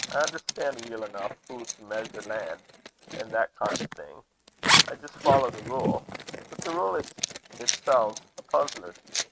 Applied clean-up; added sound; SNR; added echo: neural mask model RNNoise.